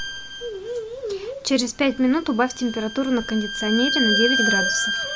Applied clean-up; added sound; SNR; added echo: none; Bowed string instrument; 3 dB; none.